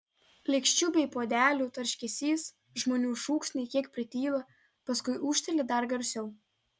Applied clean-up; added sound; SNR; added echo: none; none; none; none.